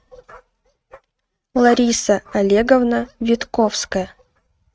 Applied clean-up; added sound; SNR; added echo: neural mask model RNNoise.